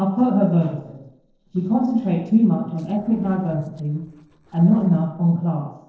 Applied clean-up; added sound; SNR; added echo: neural separator model SepFormer DNS4.